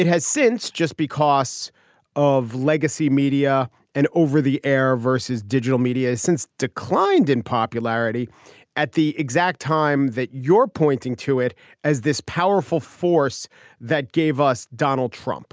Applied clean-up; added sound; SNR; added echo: none; none; none; none.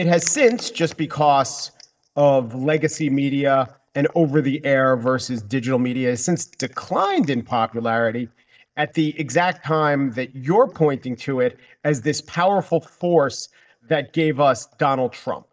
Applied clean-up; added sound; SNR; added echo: neural mask model DeepFilterNet 3.